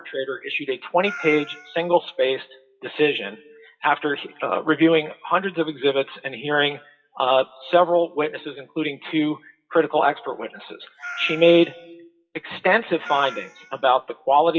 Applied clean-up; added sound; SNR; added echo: classical method WPE with log-MMSE.